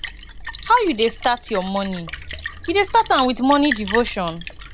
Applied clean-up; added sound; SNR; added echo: none; Splash, splatter; 11 dB; none.